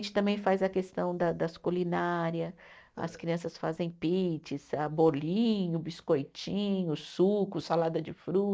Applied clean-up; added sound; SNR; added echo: neural mask model DeepFilterNet 3.